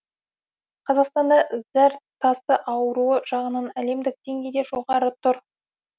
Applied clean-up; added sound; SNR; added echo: none; none; none; none.